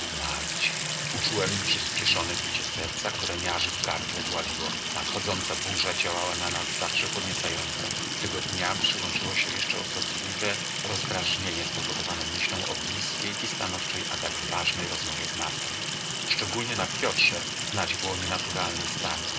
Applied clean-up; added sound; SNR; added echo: none; Sink (filling or washing) / Water tap, faucet; -1 dB; reverberation time 0.2 s.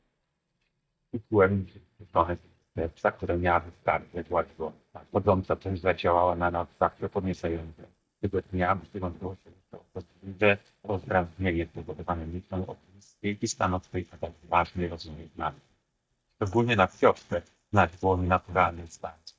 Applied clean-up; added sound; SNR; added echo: neural mask model DeepFilterNet 3.